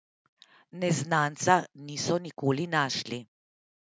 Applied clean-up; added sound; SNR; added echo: none; none; none; none.